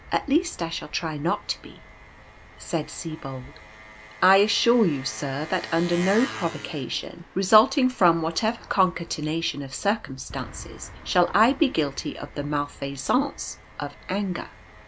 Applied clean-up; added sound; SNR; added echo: none; Engine; 17 dB; none.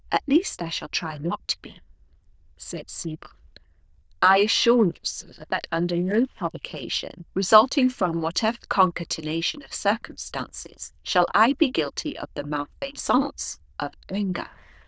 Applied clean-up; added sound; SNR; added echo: neural diffusion model UNIVERSE++.